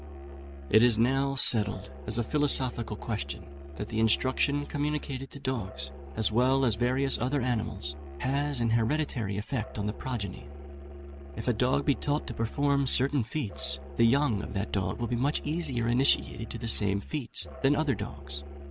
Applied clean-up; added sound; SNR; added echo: none; Musical instrument; 13 dB; none.